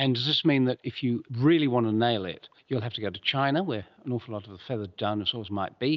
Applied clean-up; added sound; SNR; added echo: neural mask model Resemble Enhance denoiser.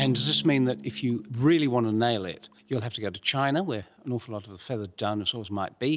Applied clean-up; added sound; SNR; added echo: none; Drum; 17 dB; none.